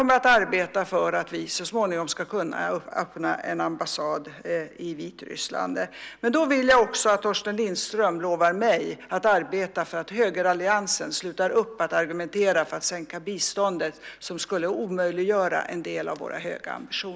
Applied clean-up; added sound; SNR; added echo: none; none; none; none.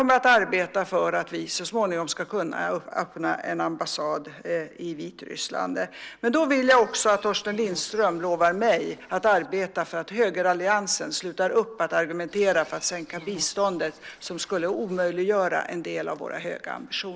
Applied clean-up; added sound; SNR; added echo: neural separator model SepFormer DNS4.